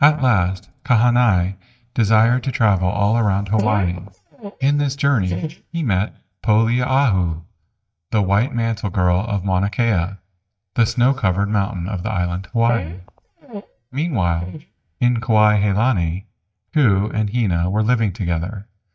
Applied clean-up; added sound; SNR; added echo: neural mask model DeepFilterNet 3.